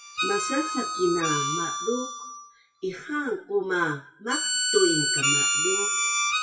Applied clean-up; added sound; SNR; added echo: classical method WPE with log-MMSE.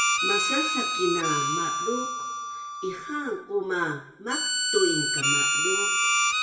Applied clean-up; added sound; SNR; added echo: none; Harmonica; -4 dB; reverberation time 0.7 s.